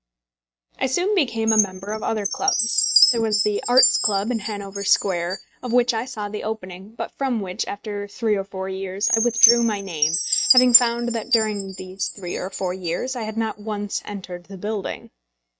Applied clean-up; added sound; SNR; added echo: neural mask model RNNoise.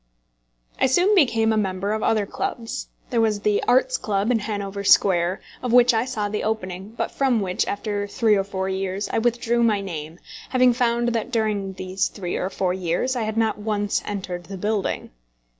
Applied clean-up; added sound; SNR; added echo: none; none; none; none.